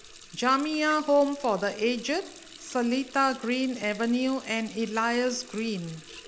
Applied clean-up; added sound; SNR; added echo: none; Water tap, faucet; 19 dB; none.